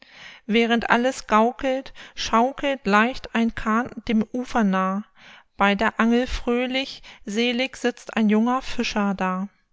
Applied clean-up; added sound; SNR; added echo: none; none; none; none.